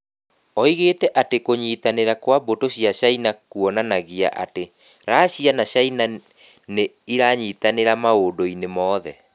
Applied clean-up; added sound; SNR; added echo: none; none; none; none.